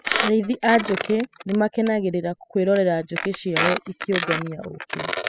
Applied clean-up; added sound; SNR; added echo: classical method spectral subtraction.